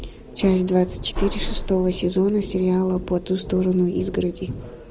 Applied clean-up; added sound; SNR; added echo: none; none; none; none.